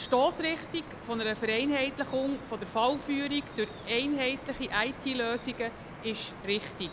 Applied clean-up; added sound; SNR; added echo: none; Drip; 13 dB; none.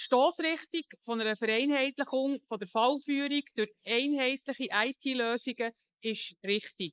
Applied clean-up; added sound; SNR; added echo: neural mask model Resemble Enhance denoiser.